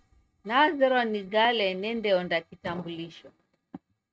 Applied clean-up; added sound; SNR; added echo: neural mask model RNNoise.